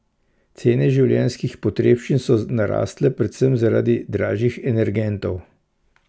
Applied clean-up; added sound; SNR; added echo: none; none; none; none.